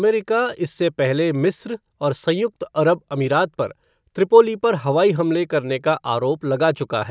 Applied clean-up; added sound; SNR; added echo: none; none; none; none.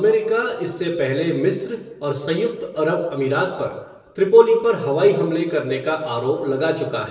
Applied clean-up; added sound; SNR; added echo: none; none; none; reverberation time 0.9 s.